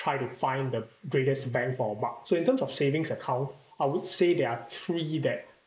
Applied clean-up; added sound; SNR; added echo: neural mask model Resemble Enhance denoiser.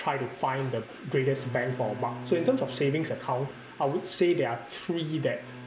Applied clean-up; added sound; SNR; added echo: none; Train + Bowed string instrument; 14 dB; none.